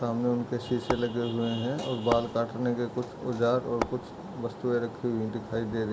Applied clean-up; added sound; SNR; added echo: none; Tap / Hammer; 5 dB; none.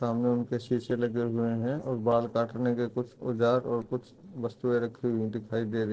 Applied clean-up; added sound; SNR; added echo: neural separator model SepFormer DNS4.